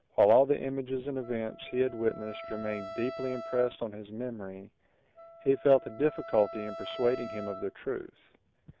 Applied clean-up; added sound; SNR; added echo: none; Wind instrument, woodwind instrument; 14 dB; none.